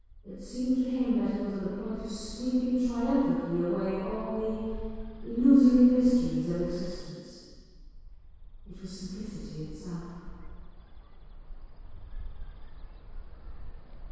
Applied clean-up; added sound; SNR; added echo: none; Bird; 13 dB; reverberation time 2.0 s.